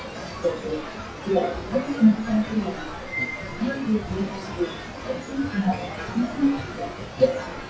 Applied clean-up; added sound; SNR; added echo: classical method WPE with log-MMSE.